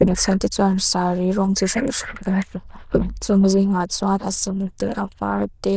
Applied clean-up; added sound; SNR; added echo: neural diffusion model UNIVERSE++.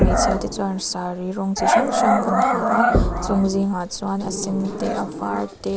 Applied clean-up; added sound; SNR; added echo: none; Knock + Growling; -2 dB; none.